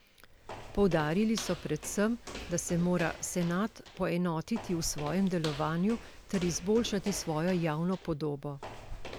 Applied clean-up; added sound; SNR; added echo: none; Walk, footsteps; 13 dB; none.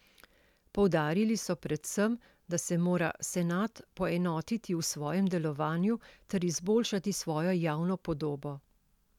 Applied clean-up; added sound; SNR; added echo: none; none; none; none.